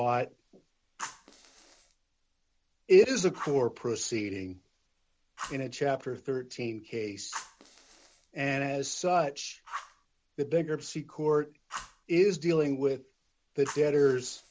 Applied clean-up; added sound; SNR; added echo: none; Fire; 18 dB; none.